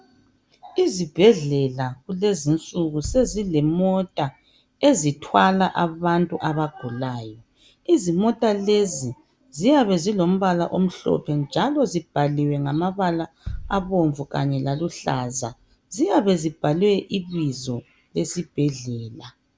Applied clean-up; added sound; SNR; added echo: none; Bass drum; 19 dB; none.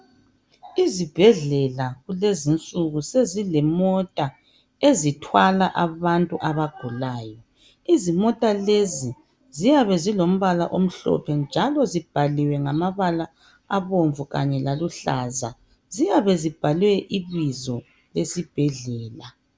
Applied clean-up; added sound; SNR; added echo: none; none; none; none.